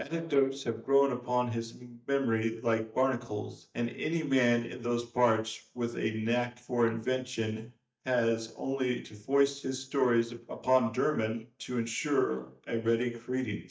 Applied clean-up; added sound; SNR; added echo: neural mask model DeepFilterNet 3.